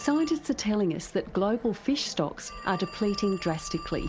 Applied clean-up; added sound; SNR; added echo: none; Telephone; 15 dB; none.